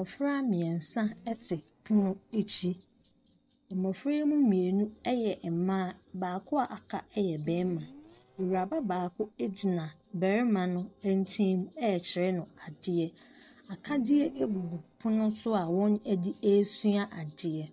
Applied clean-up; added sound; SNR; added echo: neural separator model SepFormer DNS4.